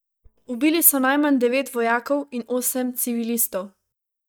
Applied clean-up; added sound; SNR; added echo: neural mask model DeepFilterNet 3.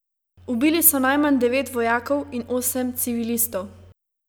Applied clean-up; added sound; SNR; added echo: none; none; none; none.